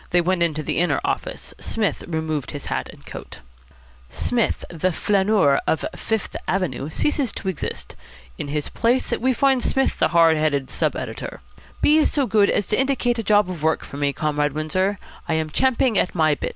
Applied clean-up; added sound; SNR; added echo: none; none; none; none.